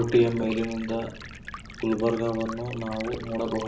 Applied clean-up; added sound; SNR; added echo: none; Stream; 13 dB; reverberation time 0.5 s.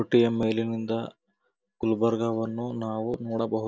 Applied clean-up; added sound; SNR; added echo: none; none; none; none.